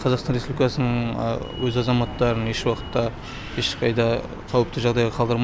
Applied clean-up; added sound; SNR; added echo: none; none; none; none.